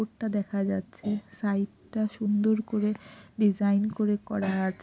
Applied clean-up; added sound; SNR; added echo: none; none; none; none.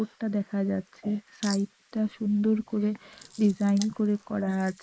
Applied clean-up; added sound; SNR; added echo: neural mask model Resemble Enhance denoiser.